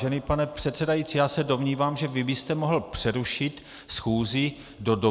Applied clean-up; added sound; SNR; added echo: none; none; none; none.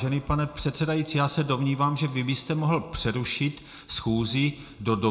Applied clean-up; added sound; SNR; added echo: none; none; none; reverberation time 0.4 s.